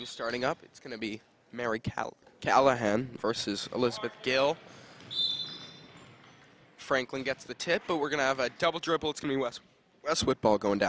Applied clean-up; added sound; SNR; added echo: none; none; none; none.